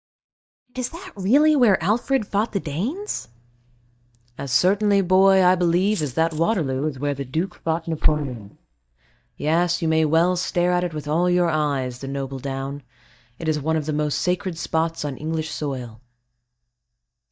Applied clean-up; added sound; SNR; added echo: neural mask model DeepFilterNet 3.